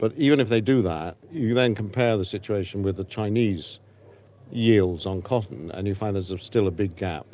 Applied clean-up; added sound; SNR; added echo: none; none; none; none.